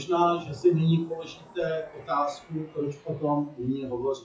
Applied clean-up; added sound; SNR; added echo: classical method WPE with log-MMSE.